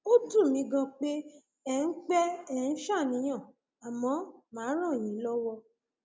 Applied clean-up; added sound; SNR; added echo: none; none; none; none.